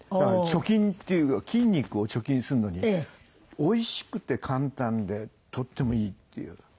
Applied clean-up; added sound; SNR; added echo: none; none; none; none.